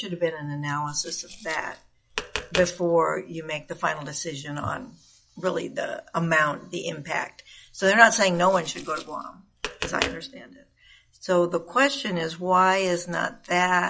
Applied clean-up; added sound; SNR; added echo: classical method log-MMSE.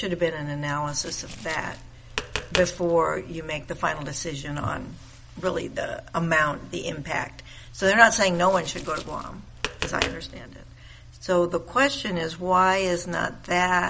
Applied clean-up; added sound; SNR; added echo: none; Tap; 10 dB; none.